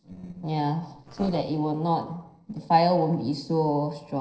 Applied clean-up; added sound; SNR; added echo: neural separator model SepFormer DNS4.